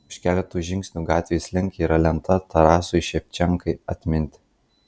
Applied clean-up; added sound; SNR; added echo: none; none; none; none.